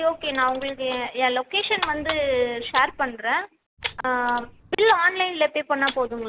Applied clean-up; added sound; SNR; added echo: none; Camera; 5 dB; none.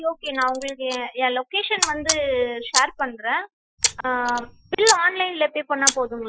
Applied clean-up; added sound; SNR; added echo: classical method Wiener filter.